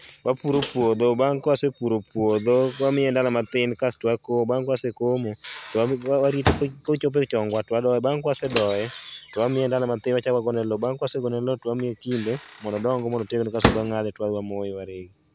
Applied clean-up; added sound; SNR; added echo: none; Microwave oven; 11 dB; none.